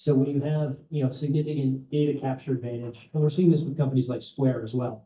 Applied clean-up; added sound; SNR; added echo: neural mask model DeepFilterNet 3.